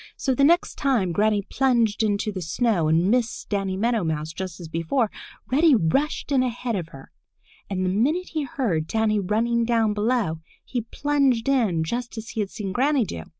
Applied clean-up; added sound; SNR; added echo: none; none; none; none.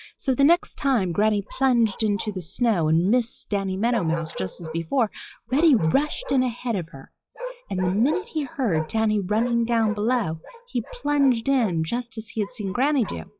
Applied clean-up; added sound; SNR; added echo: classical method log-MMSE.